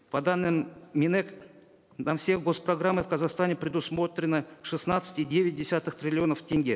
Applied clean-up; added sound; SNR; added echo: none; none; none; none.